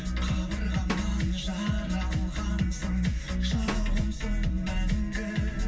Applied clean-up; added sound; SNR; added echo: none; Drum; 13 dB; reverberation time 0.1 s.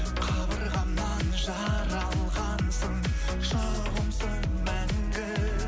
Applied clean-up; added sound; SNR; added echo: none; none; none; none.